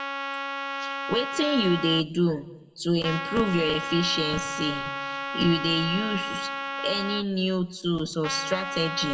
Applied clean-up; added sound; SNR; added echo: none; Trumpet; 6 dB; reverberation time 0.8 s.